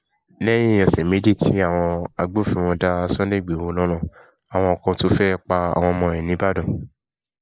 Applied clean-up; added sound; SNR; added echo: neural mask model Resemble Enhance denoiser.